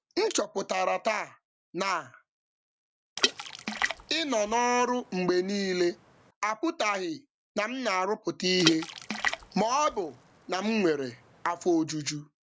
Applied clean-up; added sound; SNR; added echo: none; Water / Splash, splatter; 6 dB; none.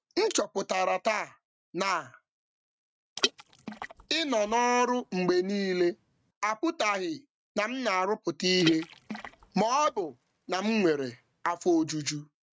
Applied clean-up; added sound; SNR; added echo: neural mask model RNNoise.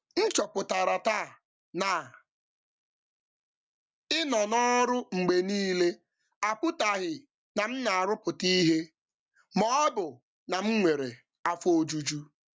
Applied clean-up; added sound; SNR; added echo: none; none; none; none.